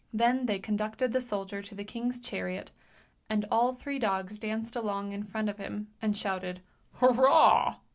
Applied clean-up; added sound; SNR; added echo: none; none; none; none.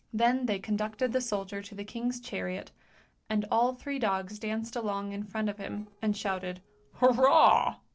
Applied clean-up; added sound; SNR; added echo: neural separator model SepFormer DNS4.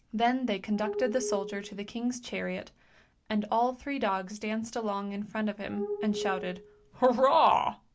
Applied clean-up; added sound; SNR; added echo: none; Glass; 8 dB; none.